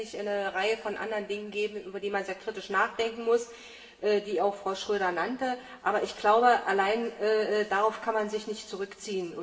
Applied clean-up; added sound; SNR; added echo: none; none; none; reverberation time 1.6 s.